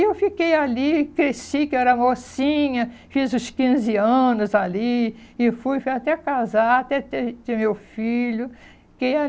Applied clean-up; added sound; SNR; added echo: none; none; none; none.